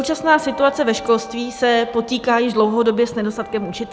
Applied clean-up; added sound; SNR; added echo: none; Wind instrument, woodwind instrument; 20 dB; none.